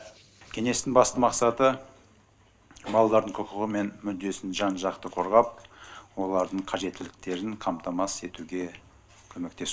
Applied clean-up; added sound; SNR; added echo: none; none; none; none.